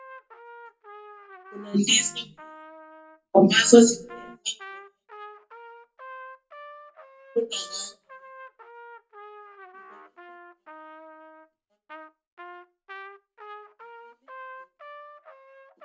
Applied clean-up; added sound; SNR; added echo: none; Trumpet; 18 dB; reverberation time 0.2 s.